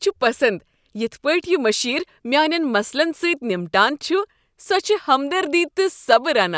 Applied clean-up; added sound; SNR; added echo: none; none; none; none.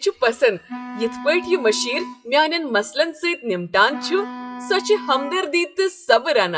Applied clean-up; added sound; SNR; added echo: classical method WPE with log-MMSE.